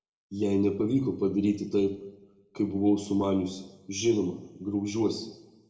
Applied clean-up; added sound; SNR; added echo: none; none; none; reverberation time 0.7 s.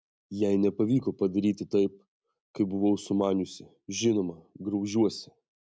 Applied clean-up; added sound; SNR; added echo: none; none; none; none.